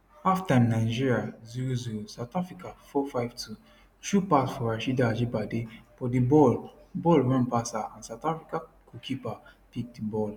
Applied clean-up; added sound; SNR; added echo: none; none; none; none.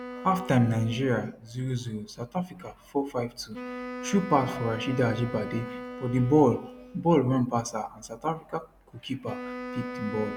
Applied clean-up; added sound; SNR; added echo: none; Wind instrument, woodwind instrument; 12 dB; none.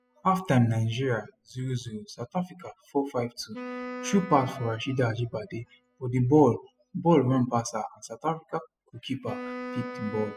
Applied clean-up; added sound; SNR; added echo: classical method spectral subtraction.